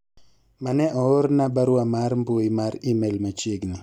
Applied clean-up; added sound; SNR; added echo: none; none; none; none.